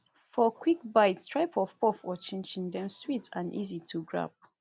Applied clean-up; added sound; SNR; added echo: none; none; none; none.